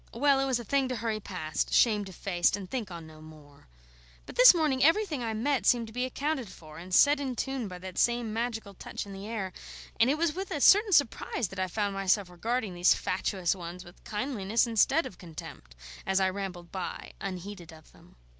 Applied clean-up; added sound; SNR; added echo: none; none; none; none.